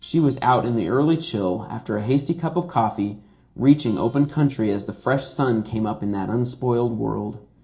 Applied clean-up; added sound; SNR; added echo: neural separator model SepFormer DNS4.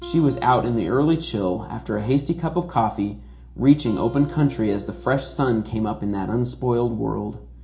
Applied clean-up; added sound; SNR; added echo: none; Acoustic guitar; 19 dB; reverberation time 0.4 s.